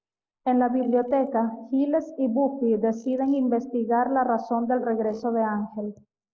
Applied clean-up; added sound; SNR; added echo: neural mask model Resemble Enhance denoiser.